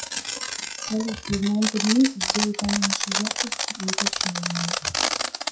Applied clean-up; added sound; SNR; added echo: classical method WPE with log-MMSE.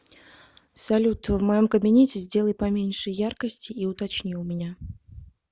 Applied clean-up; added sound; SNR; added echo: none; none; none; none.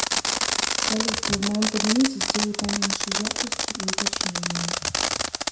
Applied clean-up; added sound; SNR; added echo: none; Fireworks; -3 dB; reverberation time 0.4 s.